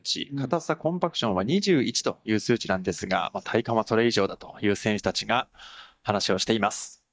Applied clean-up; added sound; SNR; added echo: neural mask model DeepFilterNet 3.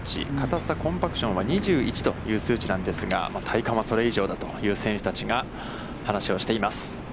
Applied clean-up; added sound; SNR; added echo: none; Fixed-wing aircraft, airplane; 14 dB; none.